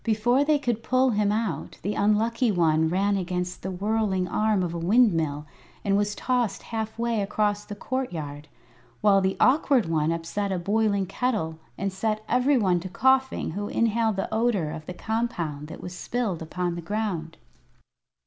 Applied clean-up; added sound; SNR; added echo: none; none; none; none.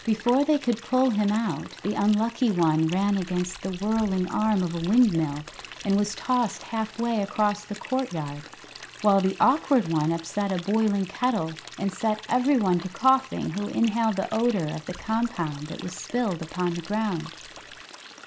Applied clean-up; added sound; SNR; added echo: none; Stream; 18 dB; none.